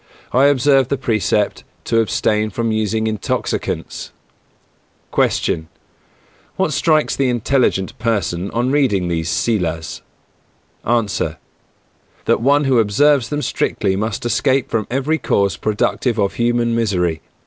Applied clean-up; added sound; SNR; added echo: none; none; none; none.